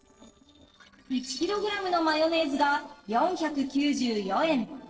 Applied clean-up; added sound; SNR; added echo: neural separator model SepFormer DNS4.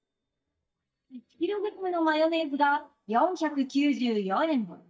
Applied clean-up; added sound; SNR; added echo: neural mask model DeepFilterNet 3.